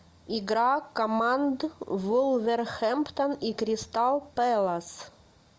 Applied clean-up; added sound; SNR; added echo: none; none; none; none.